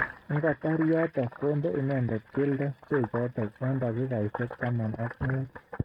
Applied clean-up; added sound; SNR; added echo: neural mask model RNNoise.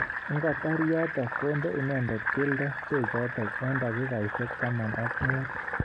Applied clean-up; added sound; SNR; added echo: none; Fill (with liquid); 4 dB; none.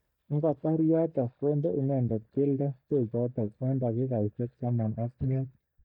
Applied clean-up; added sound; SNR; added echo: neural mask model DeepFilterNet 3.